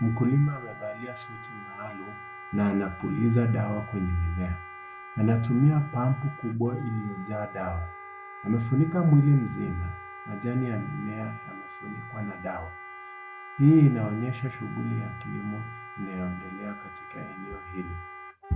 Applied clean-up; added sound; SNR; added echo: none; Wind instrument, woodwind instrument; 15 dB; none.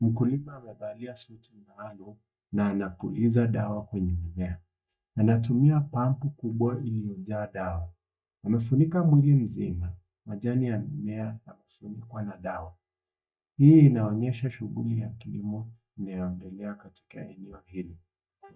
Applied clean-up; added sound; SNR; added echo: neural mask model DeepFilterNet 3.